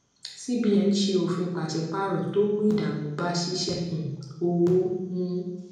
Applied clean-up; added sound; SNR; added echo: none; none; none; reverberation time 0.9 s.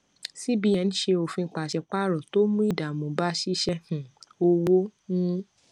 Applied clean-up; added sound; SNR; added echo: none; none; none; none.